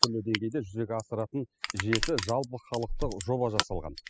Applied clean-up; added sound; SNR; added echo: classical method spectral subtraction.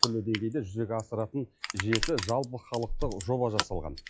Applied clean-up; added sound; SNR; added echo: classical method log-MMSE.